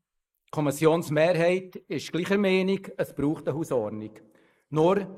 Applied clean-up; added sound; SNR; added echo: neural mask model Resemble Enhance denoiser.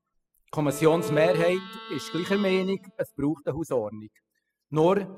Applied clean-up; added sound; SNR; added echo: classical method spectral subtraction.